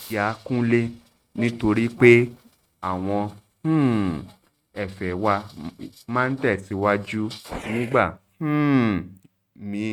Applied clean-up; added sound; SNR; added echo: neural mask model RNNoise.